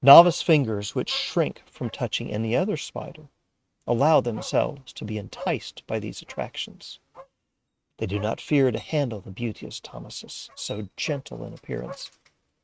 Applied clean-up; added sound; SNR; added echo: neural mask model RNNoise.